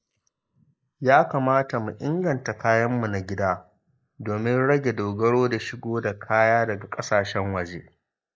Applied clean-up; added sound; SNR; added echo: neural mask model Resemble Enhance denoiser.